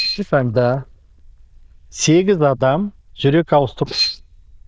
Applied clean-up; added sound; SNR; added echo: neural diffusion model UNIVERSE++.